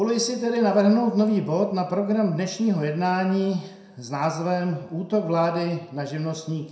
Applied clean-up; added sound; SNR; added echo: none; none; none; reverberation time 0.5 s.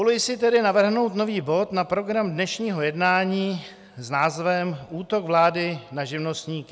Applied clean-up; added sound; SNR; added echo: none; none; none; none.